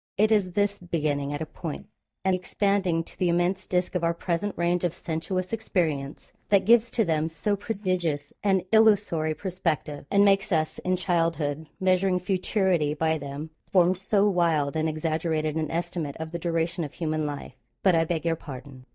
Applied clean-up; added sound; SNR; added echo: neural mask model DeepFilterNet 3.